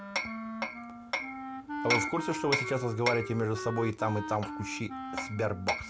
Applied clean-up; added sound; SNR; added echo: none; Wind instrument, woodwind instrument + Hammer; 3 dB; none.